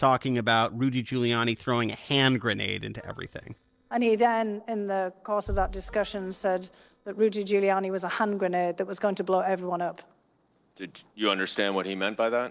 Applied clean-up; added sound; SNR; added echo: neural separator model SepFormer DNS4.